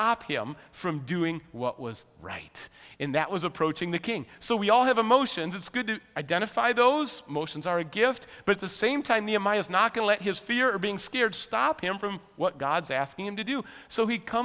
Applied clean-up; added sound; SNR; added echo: none; none; none; none.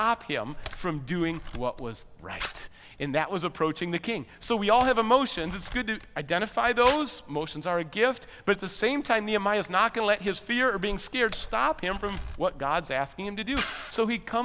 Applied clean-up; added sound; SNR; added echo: none; Camera; 14 dB; none.